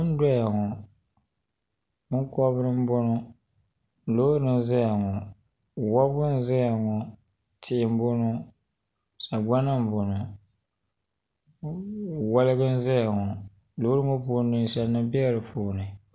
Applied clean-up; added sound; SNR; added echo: none; none; none; none.